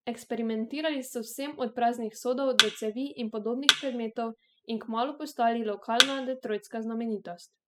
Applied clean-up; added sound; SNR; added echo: classical method spectral subtraction.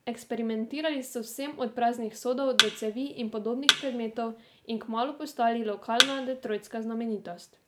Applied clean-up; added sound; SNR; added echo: none; Thump, thud; -2 dB; none.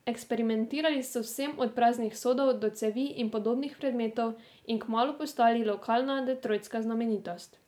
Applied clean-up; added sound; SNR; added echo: none; none; none; none.